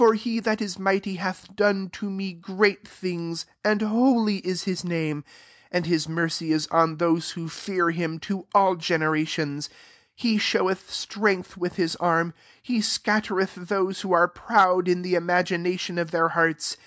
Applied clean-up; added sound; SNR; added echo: none; none; none; none.